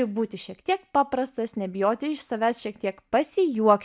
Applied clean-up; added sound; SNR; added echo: none; none; none; none.